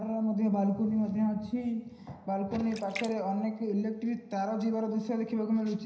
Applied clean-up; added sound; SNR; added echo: none; Splash, splatter; 17 dB; reverberation time 0.9 s.